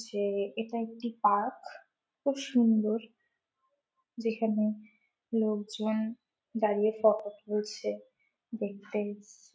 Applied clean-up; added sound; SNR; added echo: none; none; none; none.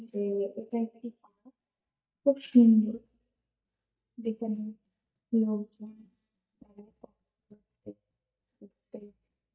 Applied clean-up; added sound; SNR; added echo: neural mask model DeepFilterNet 3.